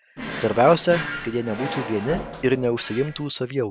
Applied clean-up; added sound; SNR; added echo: none; Drawer open or close; 10 dB; none.